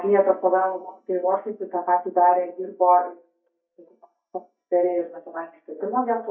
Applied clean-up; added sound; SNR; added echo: neural mask model DeepFilterNet 3.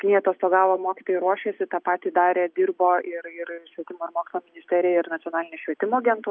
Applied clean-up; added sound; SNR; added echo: none; none; none; none.